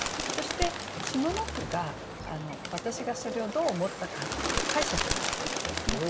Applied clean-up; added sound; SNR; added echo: none; Bird; 0 dB; reverberation time 1.2 s.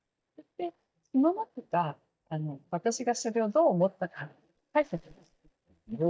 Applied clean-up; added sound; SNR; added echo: neural mask model DeepFilterNet 3.